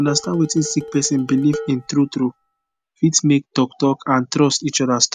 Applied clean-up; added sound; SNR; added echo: none; Dishes, pots, and pans; 15 dB; none.